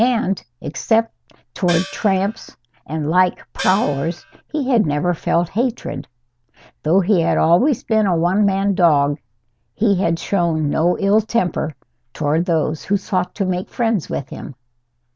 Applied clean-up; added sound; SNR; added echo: none; Gong; 12 dB; none.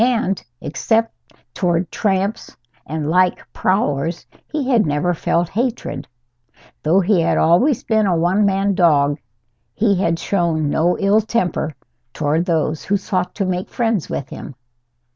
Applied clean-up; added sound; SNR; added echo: none; none; none; none.